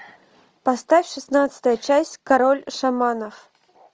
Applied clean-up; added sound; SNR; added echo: none; none; none; none.